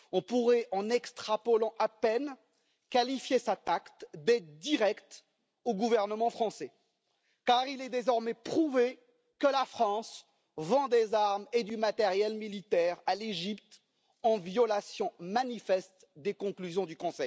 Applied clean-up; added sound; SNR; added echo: none; none; none; none.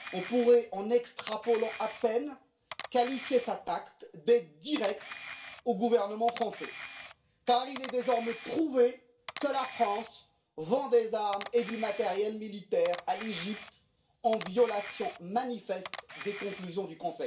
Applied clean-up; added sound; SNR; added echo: none; Camera; 13 dB; reverberation time 0.3 s.